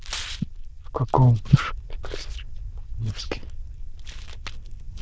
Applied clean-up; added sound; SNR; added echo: neural diffusion model UNIVERSE++.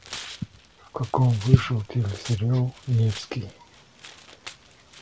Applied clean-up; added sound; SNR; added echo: none; Tearing; 19 dB; none.